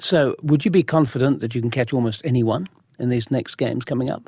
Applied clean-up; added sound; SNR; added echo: none; none; none; none.